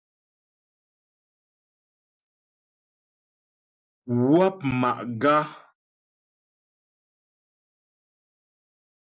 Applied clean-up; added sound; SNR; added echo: neural mask model Resemble Enhance denoiser.